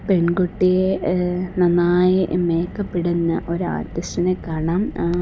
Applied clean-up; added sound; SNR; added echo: none; Car; 14 dB; none.